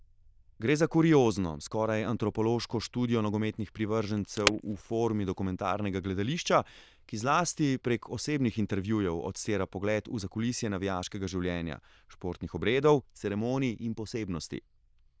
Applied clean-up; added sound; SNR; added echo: neural diffusion model UNIVERSE++.